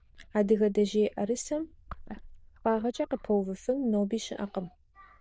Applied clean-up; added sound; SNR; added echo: neural diffusion model UNIVERSE++.